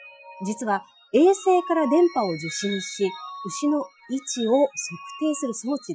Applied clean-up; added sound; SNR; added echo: classical method Wiener filter.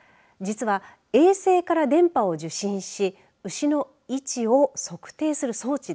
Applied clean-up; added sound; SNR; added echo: none; none; none; none.